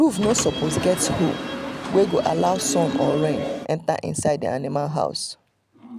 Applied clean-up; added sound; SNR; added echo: none; Subway, metro, underground / Sliding door; 5 dB; none.